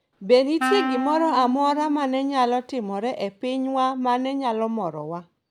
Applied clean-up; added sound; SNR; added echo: none; Wind instrument, woodwind instrument; 8 dB; none.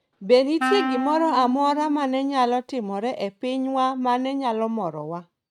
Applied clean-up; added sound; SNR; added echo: neural mask model RNNoise.